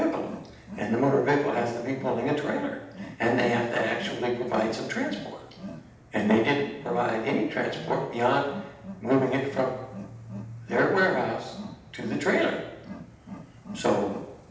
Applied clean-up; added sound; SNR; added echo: none; Wild animals; 14 dB; reverberation time 0.8 s.